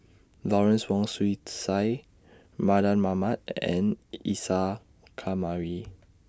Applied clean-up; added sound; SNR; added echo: none; none; none; none.